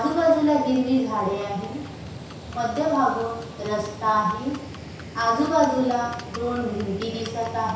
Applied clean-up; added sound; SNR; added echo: none; Livestock, farm animals, working animals; 13 dB; reverberation time 0.7 s.